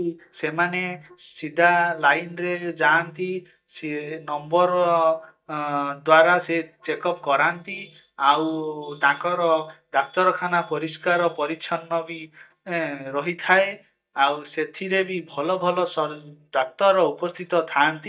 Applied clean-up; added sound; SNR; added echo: neural mask model DeepFilterNet 3.